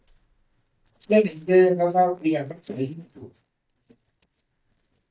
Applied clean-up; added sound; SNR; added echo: neural mask model DeepFilterNet 3.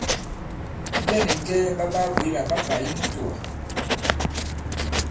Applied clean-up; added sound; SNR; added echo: none; Writing; -1 dB; reverberation time 0.3 s.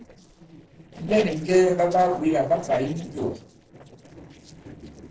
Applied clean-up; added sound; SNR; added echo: neural separator model SepFormer DNS4.